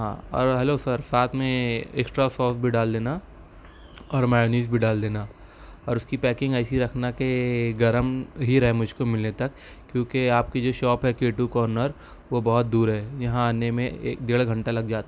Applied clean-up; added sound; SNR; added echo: none; none; none; none.